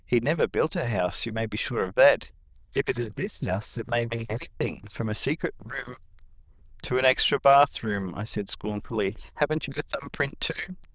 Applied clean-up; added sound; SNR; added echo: neural diffusion model UNIVERSE++.